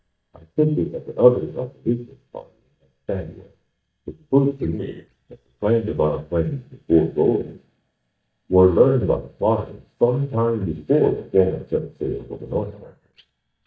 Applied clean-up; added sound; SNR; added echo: neural mask model DeepFilterNet 3.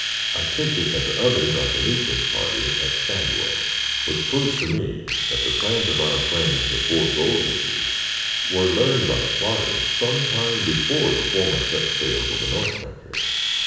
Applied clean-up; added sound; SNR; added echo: none; Domestic sounds, home sounds; -2 dB; reverberation time 1.0 s.